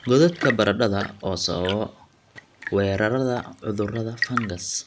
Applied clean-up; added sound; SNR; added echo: none; Tap / Fill (with liquid) / Trickle, dribble / Chirp, tweet / Engine; 11 dB; none.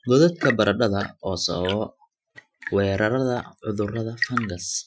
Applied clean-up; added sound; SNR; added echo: classical method Wiener filter.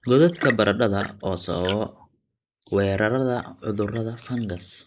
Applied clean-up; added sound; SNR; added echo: neural mask model Resemble Enhance denoiser.